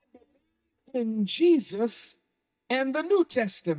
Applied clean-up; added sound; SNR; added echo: neural mask model DeepFilterNet 3.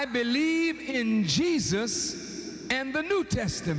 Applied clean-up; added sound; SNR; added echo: none; none; none; none.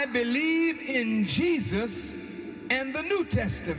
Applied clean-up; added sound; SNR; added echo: none; Wind instrument, woodwind instrument; 19 dB; reverberation time 0.2 s.